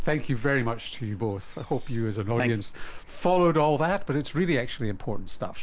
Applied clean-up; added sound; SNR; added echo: none; Gull, seagull / Fowl; 6 dB; none.